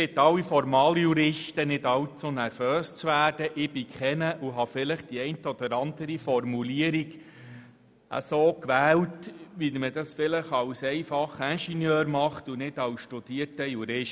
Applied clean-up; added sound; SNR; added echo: none; none; none; none.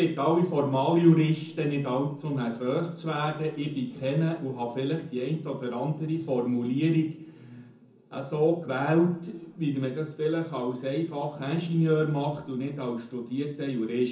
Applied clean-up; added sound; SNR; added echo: none; none; none; reverberation time 0.6 s.